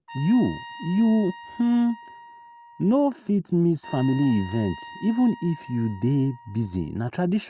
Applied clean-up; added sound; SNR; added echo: none; Trumpet; 19 dB; none.